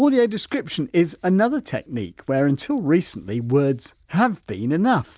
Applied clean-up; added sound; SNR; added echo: none; none; none; none.